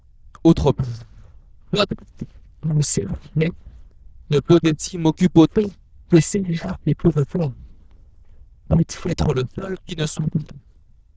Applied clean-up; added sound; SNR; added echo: neural diffusion model UNIVERSE++.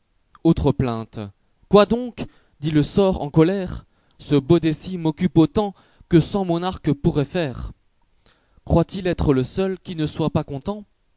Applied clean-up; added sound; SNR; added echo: none; none; none; none.